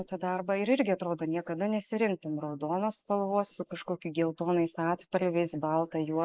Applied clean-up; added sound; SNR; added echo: neural mask model Resemble Enhance denoiser.